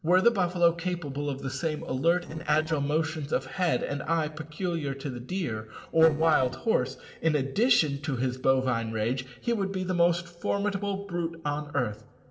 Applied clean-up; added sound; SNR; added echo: neural separator model SepFormer DNS4.